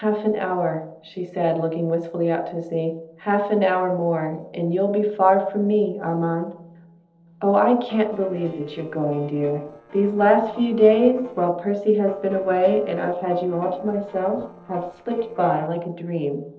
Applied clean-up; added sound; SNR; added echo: neural separator model SepFormer DNS4.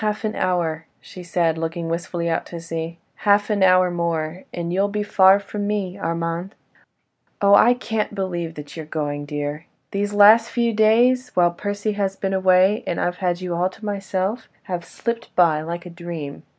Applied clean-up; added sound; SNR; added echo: none; none; none; none.